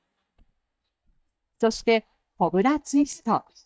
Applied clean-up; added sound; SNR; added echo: neural mask model DeepFilterNet 3.